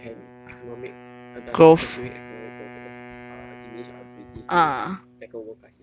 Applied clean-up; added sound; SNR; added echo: none; Wind instrument, woodwind instrument; 19 dB; none.